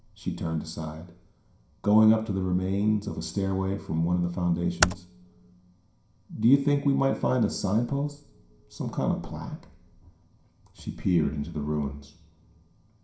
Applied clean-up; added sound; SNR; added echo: none; Computer keyboard; 4 dB; reverberation time 0.5 s.